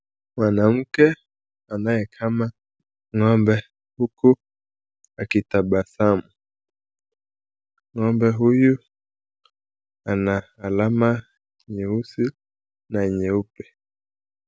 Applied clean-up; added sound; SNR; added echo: none; none; none; none.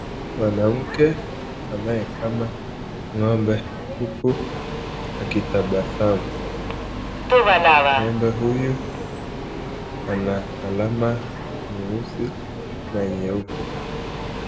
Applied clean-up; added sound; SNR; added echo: none; Subway, metro, underground; 0 dB; reverberation time 1.3 s.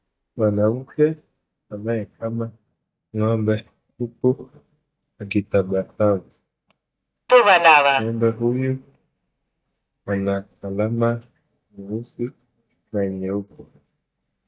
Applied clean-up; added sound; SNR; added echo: neural mask model DeepFilterNet 3.